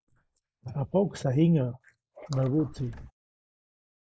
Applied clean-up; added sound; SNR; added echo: neural mask model Resemble Enhance denoiser.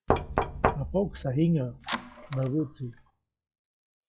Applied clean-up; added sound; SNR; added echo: classical method log-MMSE.